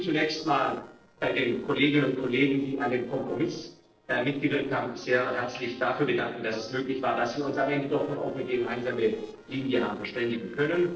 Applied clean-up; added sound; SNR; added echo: neural separator model SepFormer DNS4.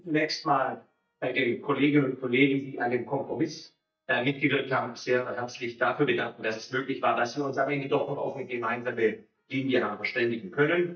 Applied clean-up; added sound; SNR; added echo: neural mask model DeepFilterNet 3.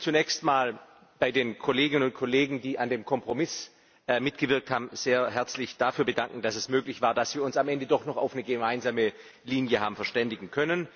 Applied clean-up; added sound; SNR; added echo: none; none; none; none.